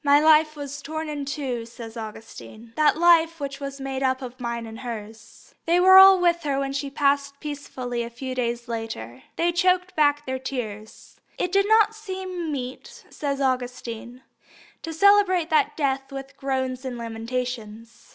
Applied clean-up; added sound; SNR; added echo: none; none; none; none.